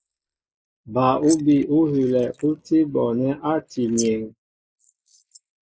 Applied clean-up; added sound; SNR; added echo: neural mask model Resemble Enhance denoiser.